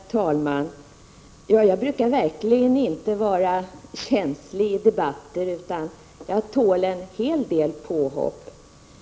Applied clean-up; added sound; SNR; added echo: none; none; none; none.